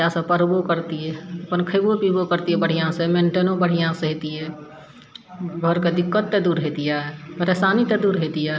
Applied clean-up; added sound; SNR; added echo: none; none; none; none.